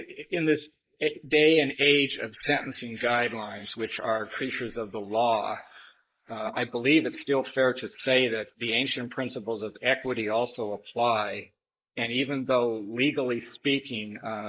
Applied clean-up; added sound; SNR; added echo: neural mask model Resemble Enhance denoiser.